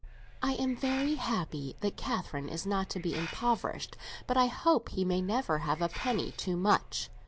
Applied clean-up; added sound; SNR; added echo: none; Hiss; 12 dB; none.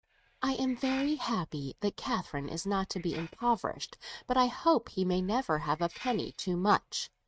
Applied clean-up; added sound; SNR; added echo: neural mask model RNNoise.